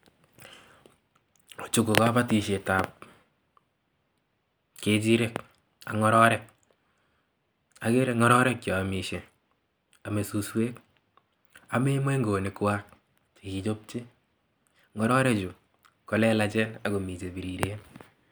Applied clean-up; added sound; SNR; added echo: none; none; none; none.